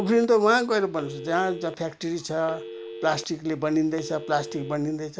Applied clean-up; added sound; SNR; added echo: none; Telephone; 15 dB; none.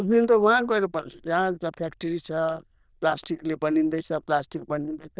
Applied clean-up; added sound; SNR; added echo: neural diffusion model UNIVERSE++.